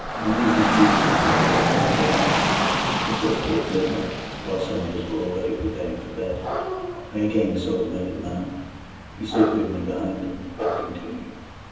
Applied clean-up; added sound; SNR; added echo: none; Rain / Dog; 0 dB; reverberation time 1.1 s.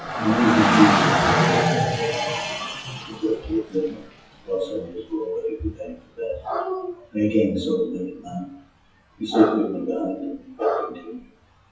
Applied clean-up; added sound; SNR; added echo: classical method WPE with log-MMSE.